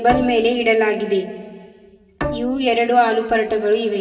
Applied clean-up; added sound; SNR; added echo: none; Bowed string instrument; 12 dB; reverberation time 2.2 s.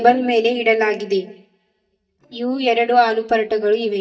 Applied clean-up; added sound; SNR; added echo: neural mask model DeepFilterNet 3.